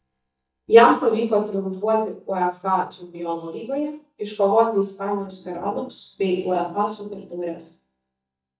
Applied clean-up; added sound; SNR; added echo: neural mask model DeepFilterNet 3.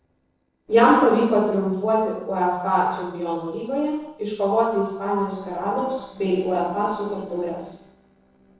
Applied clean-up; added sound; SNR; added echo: neural separator model SepFormer DNS4.